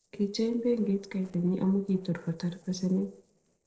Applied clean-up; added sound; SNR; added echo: neural separator model SepFormer DNS4.